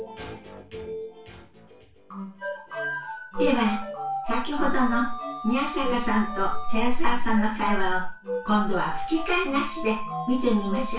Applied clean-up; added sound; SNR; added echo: none; none; none; reverberation time 0.3 s.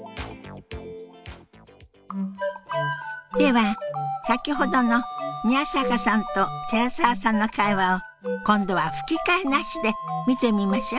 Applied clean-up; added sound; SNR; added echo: none; none; none; none.